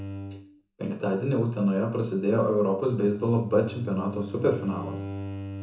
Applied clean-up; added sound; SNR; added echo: none; Bowed string instrument; 13 dB; reverberation time 0.7 s.